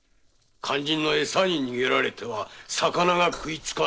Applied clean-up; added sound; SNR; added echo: neural separator model SepFormer DNS4.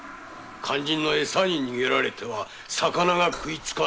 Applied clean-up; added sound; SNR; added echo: none; Toilet flush; 17 dB; none.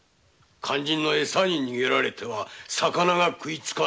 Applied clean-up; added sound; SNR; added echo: none; none; none; none.